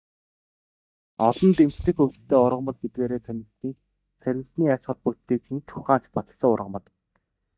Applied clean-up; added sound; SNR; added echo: neural mask model DeepFilterNet 3.